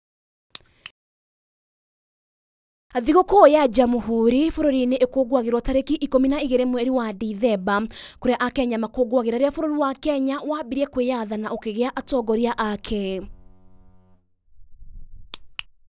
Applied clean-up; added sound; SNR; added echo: none; Boat, Water vehicle; 20 dB; none.